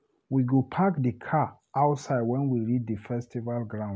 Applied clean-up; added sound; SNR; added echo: none; none; none; none.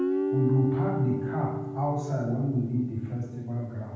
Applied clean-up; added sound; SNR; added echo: none; Guitar; 4 dB; reverberation time 1.2 s.